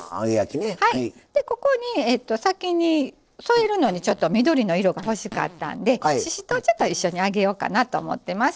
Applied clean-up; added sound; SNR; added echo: neural separator model SepFormer DNS4.